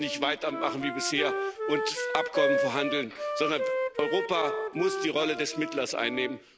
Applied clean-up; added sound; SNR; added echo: none; Wind instrument, woodwind instrument; 2 dB; none.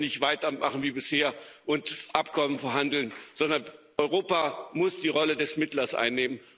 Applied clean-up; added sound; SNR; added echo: none; none; none; none.